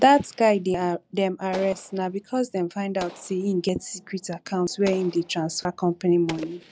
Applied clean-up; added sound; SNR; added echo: none; Explosion; 20 dB; none.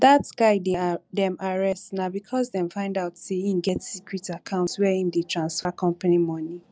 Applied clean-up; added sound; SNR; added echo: none; none; none; none.